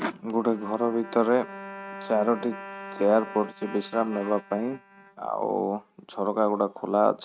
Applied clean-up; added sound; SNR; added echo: neural mask model RNNoise.